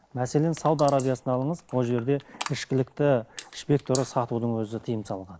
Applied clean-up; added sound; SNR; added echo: neural mask model Resemble Enhance denoiser.